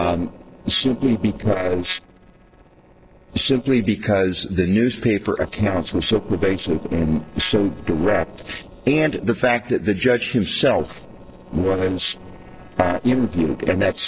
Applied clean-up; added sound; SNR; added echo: neural separator model SepFormer DNS4.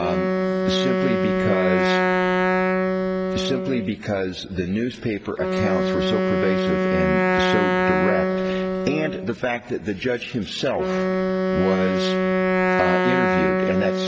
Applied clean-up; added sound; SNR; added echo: none; Wind instrument, woodwind instrument; -5 dB; none.